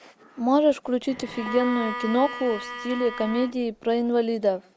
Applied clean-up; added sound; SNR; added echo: none; Bowed string instrument; 10 dB; none.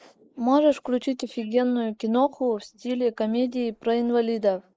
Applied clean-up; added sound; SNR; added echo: neural mask model Resemble Enhance denoiser.